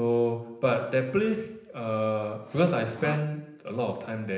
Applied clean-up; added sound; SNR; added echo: none; Sawing; 15 dB; reverberation time 0.9 s.